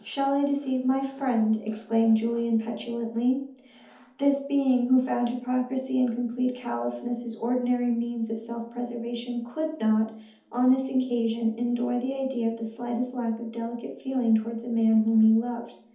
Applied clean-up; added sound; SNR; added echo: none; none; none; reverberation time 0.6 s.